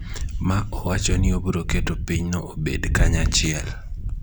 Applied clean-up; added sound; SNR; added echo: none; Wind; -1 dB; none.